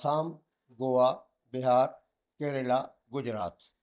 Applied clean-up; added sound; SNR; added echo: neural mask model DeepFilterNet 3.